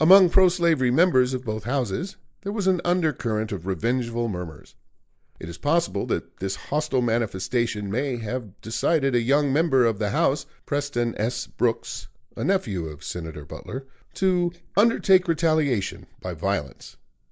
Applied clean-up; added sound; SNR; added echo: neural mask model Resemble Enhance denoiser.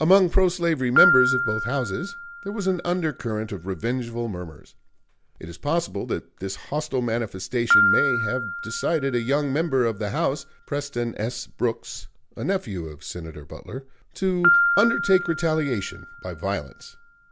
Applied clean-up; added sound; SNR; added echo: none; Piano; 3 dB; none.